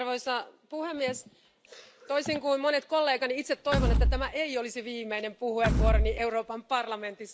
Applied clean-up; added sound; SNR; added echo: none; Door / Wood; -2 dB; none.